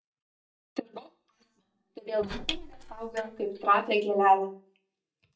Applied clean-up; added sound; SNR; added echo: neural mask model DeepFilterNet 3.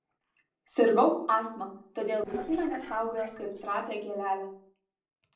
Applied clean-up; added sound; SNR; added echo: neural separator model SepFormer DNS4.